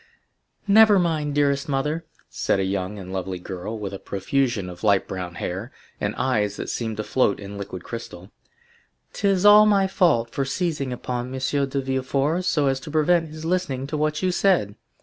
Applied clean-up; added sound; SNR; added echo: none; none; none; none.